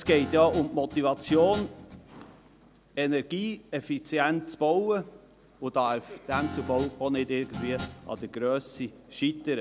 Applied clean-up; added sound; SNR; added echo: none; Guitar; 11 dB; none.